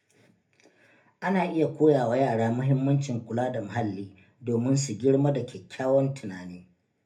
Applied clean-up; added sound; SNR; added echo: none; none; none; reverberation time 0.3 s.